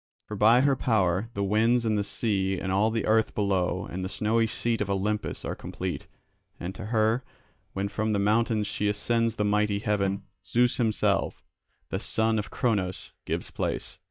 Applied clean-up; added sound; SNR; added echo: neural mask model DeepFilterNet 3.